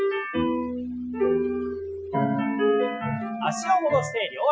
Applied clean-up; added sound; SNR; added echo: classical method Wiener filter.